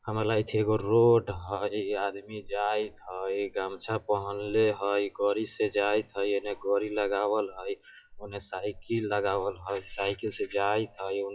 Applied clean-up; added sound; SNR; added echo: classical method WPE with log-MMSE.